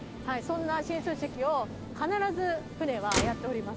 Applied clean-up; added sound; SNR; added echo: none; Motor vehicle (road); 8 dB; none.